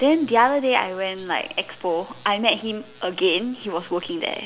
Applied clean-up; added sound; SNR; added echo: none; none; none; none.